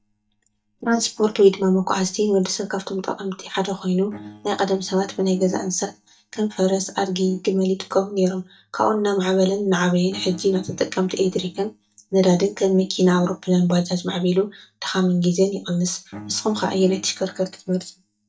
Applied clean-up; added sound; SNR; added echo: neural mask model DeepFilterNet 3.